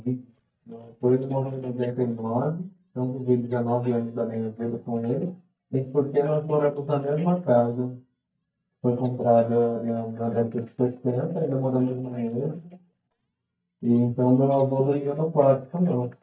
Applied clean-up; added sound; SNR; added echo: neural mask model DeepFilterNet 3.